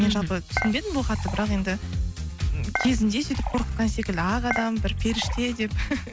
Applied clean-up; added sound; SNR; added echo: none; Dishes, pots, and pans / Chink, clink; 10 dB; none.